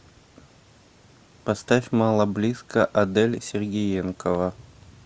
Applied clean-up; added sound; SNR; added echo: none; none; none; none.